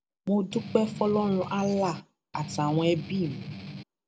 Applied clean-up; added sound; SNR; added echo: none; Strum; 11 dB; none.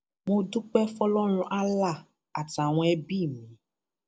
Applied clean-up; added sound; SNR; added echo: none; none; none; none.